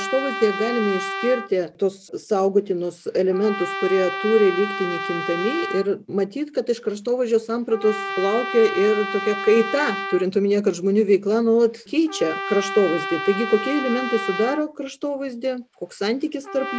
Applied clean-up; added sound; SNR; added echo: none; Trumpet; 9 dB; none.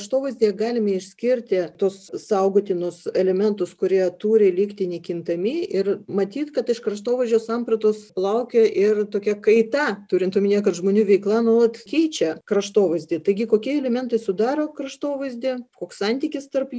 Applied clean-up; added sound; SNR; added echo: none; none; none; none.